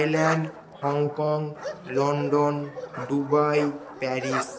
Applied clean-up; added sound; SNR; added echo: none; Bark; 10 dB; none.